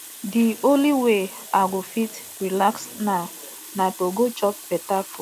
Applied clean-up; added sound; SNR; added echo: none; Water tap, faucet; 16 dB; none.